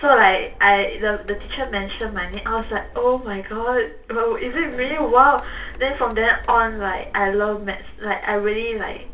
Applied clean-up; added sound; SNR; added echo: none; Printer; 15 dB; reverberation time 0.2 s.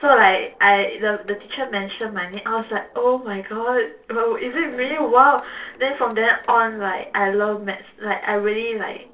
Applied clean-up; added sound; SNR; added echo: neural separator model SepFormer DNS4.